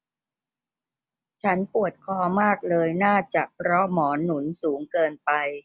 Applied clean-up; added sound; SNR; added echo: none; none; none; none.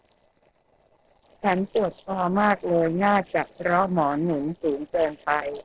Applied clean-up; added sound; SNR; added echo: neural separator model SepFormer DNS4.